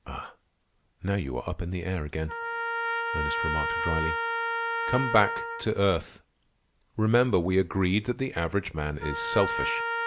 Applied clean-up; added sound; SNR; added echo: none; Trumpet; 4 dB; none.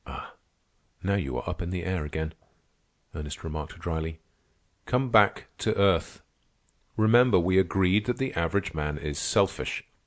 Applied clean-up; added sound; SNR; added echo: none; none; none; none.